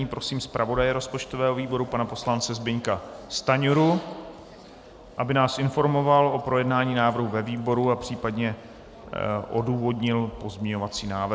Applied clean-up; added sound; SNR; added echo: none; none; none; none.